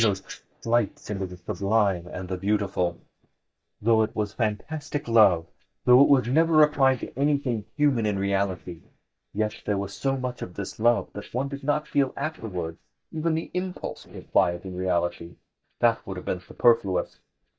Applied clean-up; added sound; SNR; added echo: neural mask model DeepFilterNet 3.